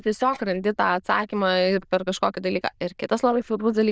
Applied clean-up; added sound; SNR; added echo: neural diffusion model UNIVERSE++.